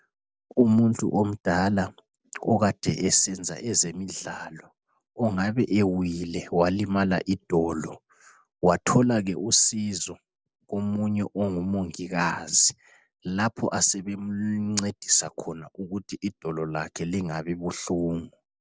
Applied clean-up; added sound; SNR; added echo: none; none; none; none.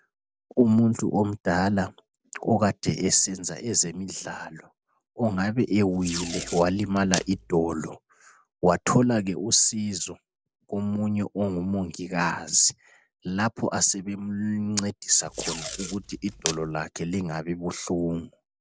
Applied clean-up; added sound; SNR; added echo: none; Packing tape, duct tape; 9 dB; none.